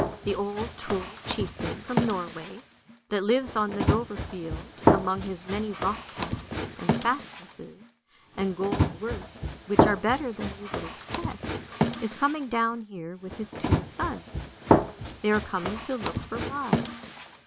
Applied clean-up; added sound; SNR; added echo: none; Run; -1 dB; none.